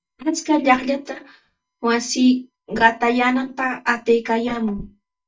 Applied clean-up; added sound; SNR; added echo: neural mask model DeepFilterNet 3.